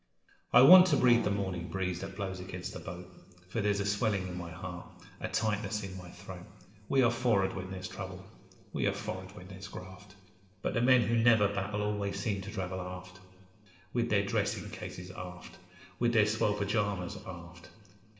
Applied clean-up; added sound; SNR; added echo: none; Brass instrument; 13 dB; reverberation time 2.5 s.